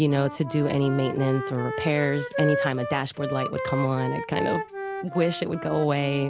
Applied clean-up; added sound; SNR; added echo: none; Wind instrument, woodwind instrument; 7 dB; none.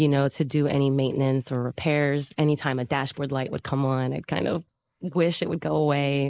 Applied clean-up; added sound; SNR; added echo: neural mask model Resemble Enhance denoiser.